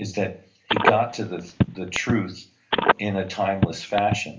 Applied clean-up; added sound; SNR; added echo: none; Telephone; -2 dB; reverberation time 0.3 s.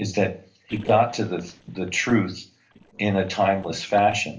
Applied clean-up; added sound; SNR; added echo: neural separator model SepFormer DNS4.